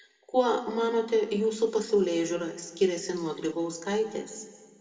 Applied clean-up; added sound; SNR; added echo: none; none; none; reverberation time 1.4 s.